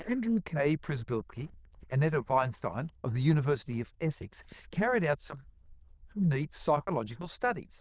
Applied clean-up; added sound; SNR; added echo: neural diffusion model UNIVERSE++.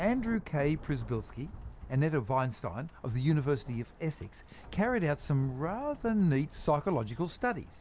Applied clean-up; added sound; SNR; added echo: none; Rain / Thunderstorm; 17 dB; none.